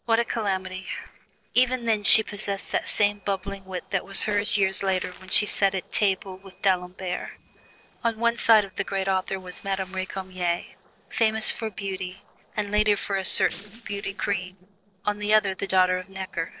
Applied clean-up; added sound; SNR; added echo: neural separator model SepFormer DNS4.